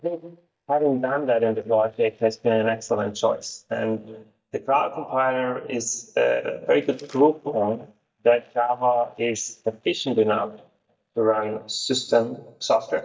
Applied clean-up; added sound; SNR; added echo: neural mask model DeepFilterNet 3.